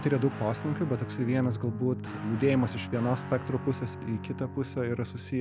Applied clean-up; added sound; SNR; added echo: none; Guitar; 9 dB; none.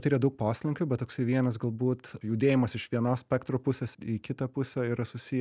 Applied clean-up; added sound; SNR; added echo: none; none; none; none.